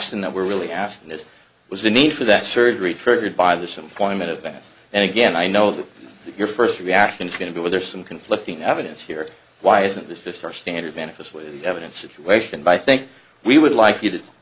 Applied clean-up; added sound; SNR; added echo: none; none; none; none.